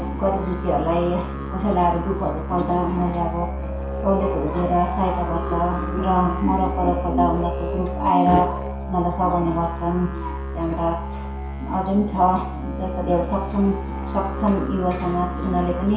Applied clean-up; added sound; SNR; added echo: none; Musical instrument; 5 dB; reverberation time 0.6 s.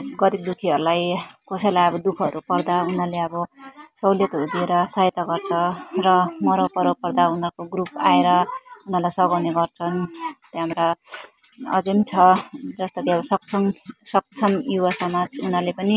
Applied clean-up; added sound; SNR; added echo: none; none; none; none.